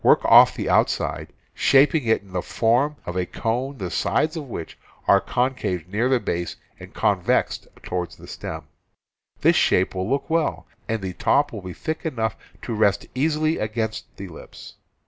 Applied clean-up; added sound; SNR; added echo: none; none; none; none.